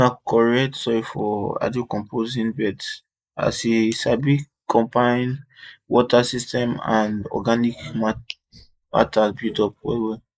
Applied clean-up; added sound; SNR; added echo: neural mask model Resemble Enhance denoiser.